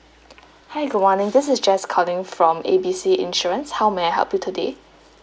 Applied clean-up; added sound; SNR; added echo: none; none; none; none.